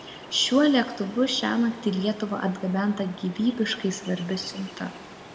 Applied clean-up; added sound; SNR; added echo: none; Ocean; 17 dB; reverberation time 1.3 s.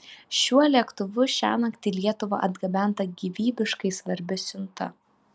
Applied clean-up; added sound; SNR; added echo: none; none; none; none.